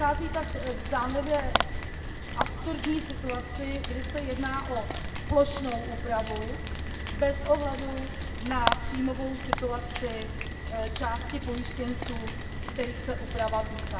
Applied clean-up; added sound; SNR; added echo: none; Rain; 1 dB; reverberation time 1.2 s.